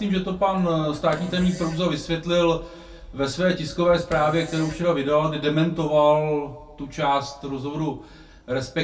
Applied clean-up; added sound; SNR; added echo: none; Fart; 19 dB; reverberation time 0.2 s.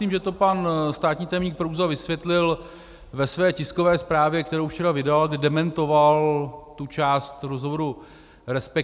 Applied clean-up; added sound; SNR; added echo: none; none; none; none.